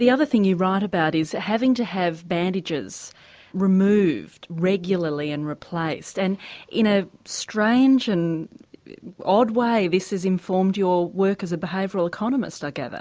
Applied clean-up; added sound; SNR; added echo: none; none; none; none.